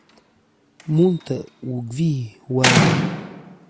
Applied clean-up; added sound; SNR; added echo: none; Slam; 0 dB; none.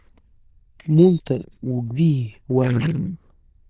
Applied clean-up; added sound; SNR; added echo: neural diffusion model UNIVERSE++.